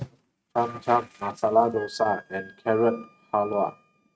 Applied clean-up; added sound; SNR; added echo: neural mask model RNNoise.